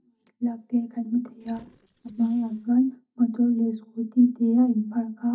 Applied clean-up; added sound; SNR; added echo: neural mask model DeepFilterNet 3.